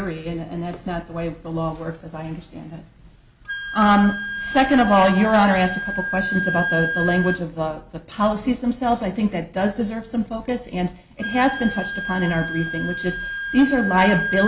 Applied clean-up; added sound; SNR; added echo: none; Wind instrument, woodwind instrument; 8 dB; none.